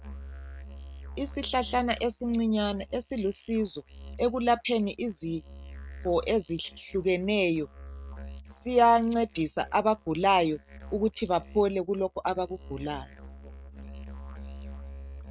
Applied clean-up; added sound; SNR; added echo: neural mask model RNNoise.